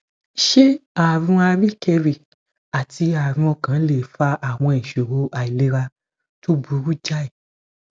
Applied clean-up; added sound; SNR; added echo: none; none; none; none.